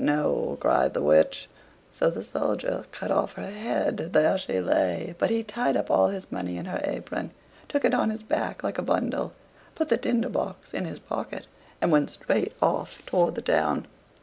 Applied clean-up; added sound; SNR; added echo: none; none; none; none.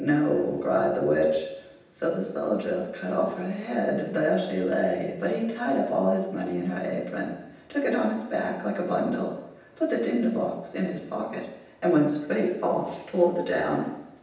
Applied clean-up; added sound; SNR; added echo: none; none; none; reverberation time 0.9 s.